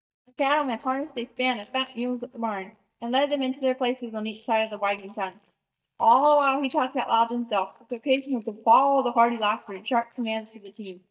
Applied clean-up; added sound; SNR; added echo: neural mask model DeepFilterNet 3.